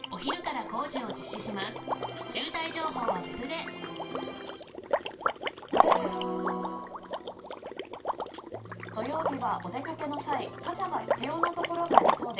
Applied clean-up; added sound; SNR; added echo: none; Liquid; -3 dB; reverberation time 0.2 s.